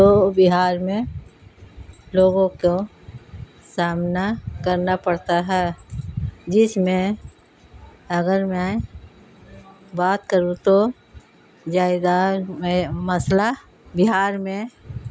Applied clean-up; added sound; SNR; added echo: none; none; none; none.